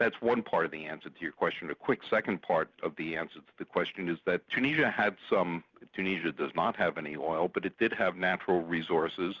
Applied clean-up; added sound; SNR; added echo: none; none; none; none.